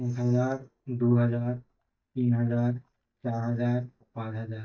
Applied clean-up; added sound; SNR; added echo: neural mask model DeepFilterNet 3.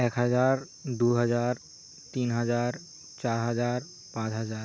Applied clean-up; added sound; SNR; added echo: none; none; none; none.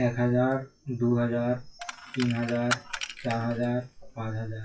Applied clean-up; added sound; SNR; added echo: classical method WPE with log-MMSE.